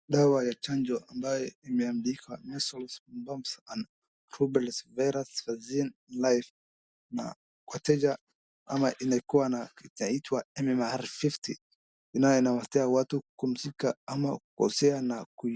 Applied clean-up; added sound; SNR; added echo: none; none; none; none.